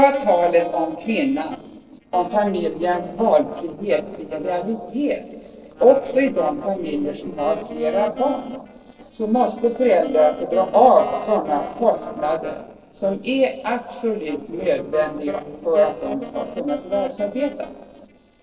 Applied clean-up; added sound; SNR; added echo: neural separator model SepFormer DNS4.